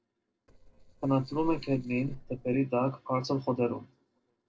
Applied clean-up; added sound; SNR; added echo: neural separator model SepFormer DNS4.